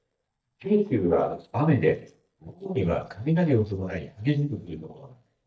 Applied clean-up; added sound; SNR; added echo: neural mask model DeepFilterNet 3.